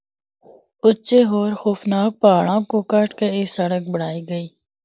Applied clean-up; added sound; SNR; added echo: none; none; none; none.